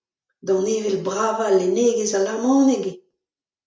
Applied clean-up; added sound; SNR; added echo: none; none; none; none.